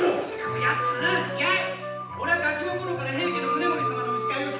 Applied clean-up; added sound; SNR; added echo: none; Wind instrument, woodwind instrument; 8 dB; reverberation time 0.9 s.